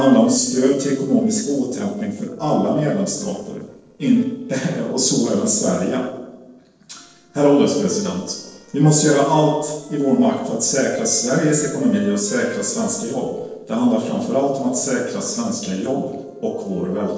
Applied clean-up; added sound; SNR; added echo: neural separator model SepFormer DNS4.